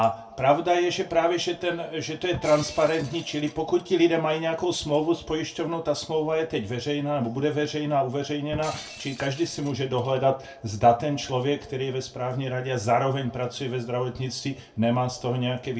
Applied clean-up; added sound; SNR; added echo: none; Shatter; 19 dB; reverberation time 0.2 s.